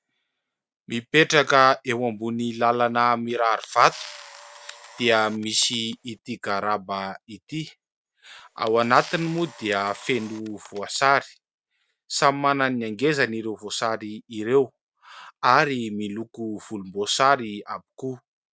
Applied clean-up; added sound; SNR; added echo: none; Camera; 20 dB; none.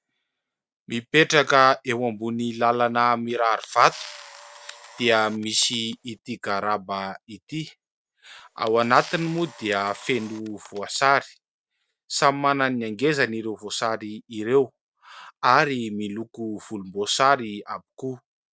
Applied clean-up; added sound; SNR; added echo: neural separator model SepFormer DNS4.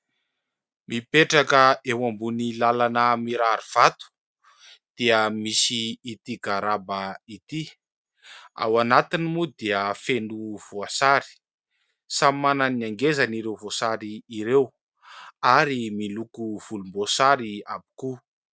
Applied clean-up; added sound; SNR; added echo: none; none; none; none.